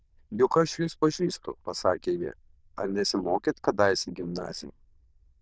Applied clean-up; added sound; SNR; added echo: neural diffusion model UNIVERSE++.